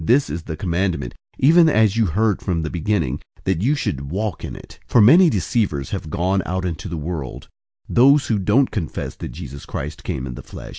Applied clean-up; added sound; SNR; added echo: none; none; none; none.